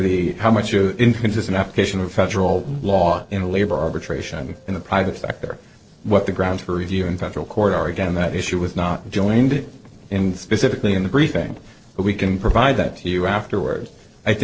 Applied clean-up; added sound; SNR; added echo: neural separator model SepFormer DNS4.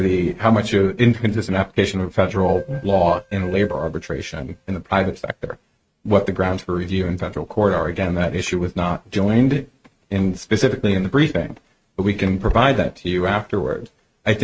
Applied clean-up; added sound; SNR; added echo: neural mask model RNNoise.